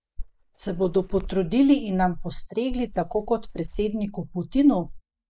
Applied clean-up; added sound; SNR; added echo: neural mask model DeepFilterNet 3.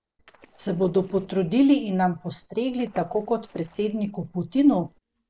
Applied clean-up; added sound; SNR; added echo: neural separator model SepFormer DNS4.